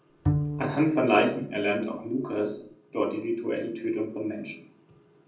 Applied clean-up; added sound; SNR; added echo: none; Bowed string instrument; 5 dB; reverberation time 0.6 s.